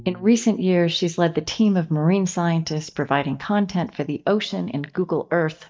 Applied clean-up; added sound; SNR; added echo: neural mask model DeepFilterNet 3.